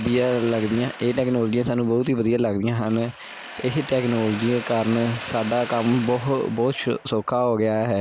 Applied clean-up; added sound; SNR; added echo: none; Mechanisms; 14 dB; none.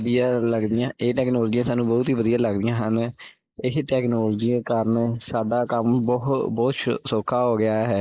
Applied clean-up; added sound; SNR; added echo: neural mask model Resemble Enhance denoiser.